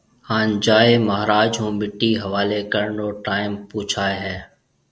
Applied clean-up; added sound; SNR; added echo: none; none; none; none.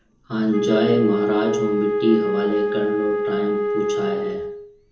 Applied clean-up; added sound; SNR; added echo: none; Wind instrument, woodwind instrument; 0 dB; reverberation time 0.5 s.